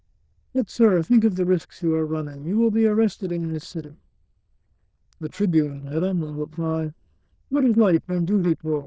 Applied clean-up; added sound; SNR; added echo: neural diffusion model UNIVERSE++.